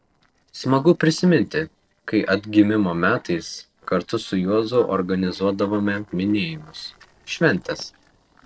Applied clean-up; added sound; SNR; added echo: neural separator model SepFormer DNS4.